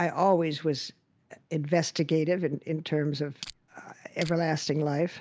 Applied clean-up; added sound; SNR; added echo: none; Crushing; 16 dB; none.